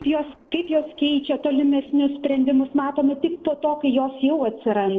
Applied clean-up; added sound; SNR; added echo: neural separator model SepFormer DNS4.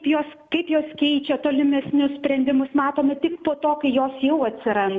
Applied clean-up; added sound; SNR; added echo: none; none; none; none.